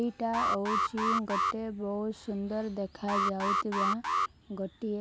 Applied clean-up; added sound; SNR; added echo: none; Alarm; -2 dB; none.